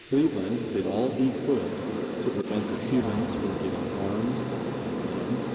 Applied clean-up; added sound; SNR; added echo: neural mask model Resemble Enhance denoiser.